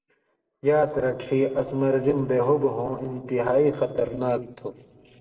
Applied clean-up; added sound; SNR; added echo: neural separator model SepFormer DNS4.